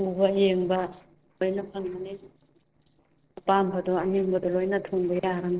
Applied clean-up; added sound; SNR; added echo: neural separator model SepFormer DNS4.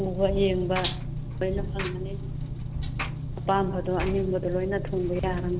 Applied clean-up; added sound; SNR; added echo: none; Engine; 2 dB; none.